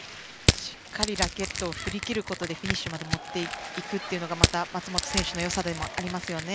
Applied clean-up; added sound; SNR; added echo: none; Crushing; -1 dB; none.